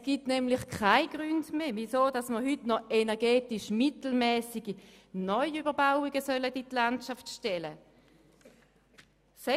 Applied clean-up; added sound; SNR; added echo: none; none; none; none.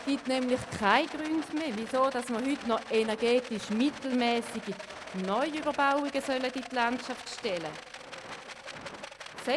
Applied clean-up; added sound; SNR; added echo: none; Rattle; 12 dB; none.